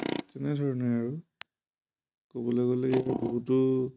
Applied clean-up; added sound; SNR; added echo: neural mask model RNNoise.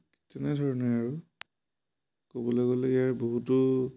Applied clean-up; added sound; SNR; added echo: none; none; none; none.